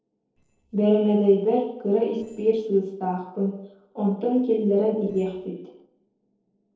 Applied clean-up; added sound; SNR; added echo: neural separator model SepFormer DNS4.